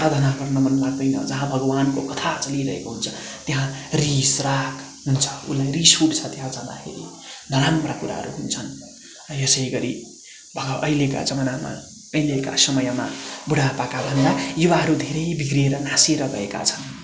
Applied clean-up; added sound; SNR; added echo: none; none; none; none.